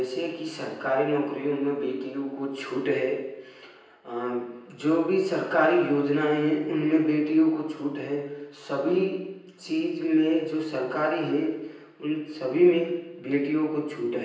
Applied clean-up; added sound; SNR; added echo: none; none; none; reverberation time 0.9 s.